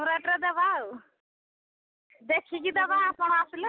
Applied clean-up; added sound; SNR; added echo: none; none; none; none.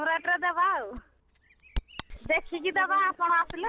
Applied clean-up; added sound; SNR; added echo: none; Bird vocalization, bird call, bird song; 14 dB; none.